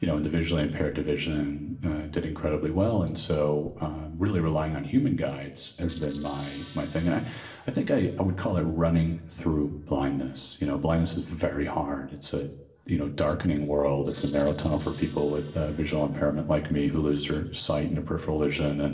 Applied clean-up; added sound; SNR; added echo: neural separator model SepFormer DNS4.